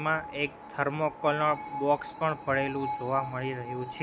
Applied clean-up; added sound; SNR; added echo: none; Screech; 10 dB; none.